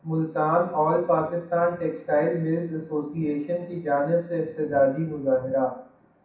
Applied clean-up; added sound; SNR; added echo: none; none; none; reverberation time 0.6 s.